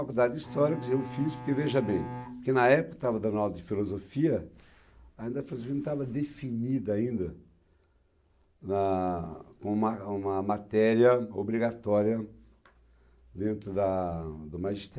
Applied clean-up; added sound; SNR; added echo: none; Bowed string instrument; 12 dB; none.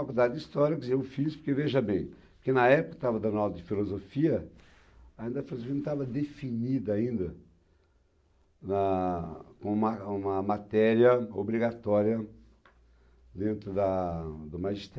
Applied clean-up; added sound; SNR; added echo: none; none; none; none.